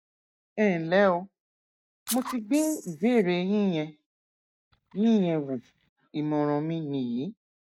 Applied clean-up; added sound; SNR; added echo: neural mask model DeepFilterNet 3.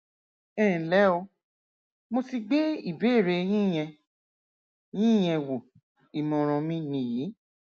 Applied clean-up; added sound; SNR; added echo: none; none; none; none.